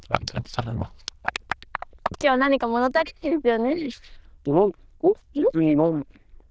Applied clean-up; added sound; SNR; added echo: neural diffusion model UNIVERSE++.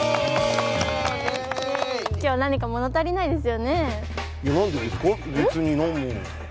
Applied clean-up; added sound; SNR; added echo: none; none; none; none.